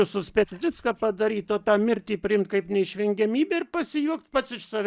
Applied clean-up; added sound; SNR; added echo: neural mask model DeepFilterNet 3.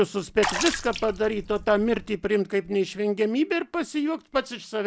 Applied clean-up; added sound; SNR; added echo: none; Water / Splash, splatter; 7 dB; none.